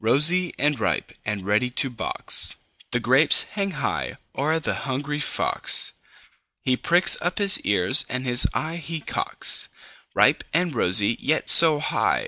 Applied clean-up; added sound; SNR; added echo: none; none; none; none.